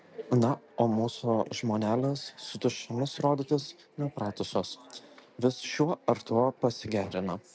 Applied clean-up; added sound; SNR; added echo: none; none; none; none.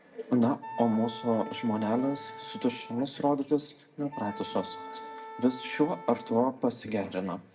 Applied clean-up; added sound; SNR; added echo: none; Wind instrument, woodwind instrument; 14 dB; reverberation time 0.4 s.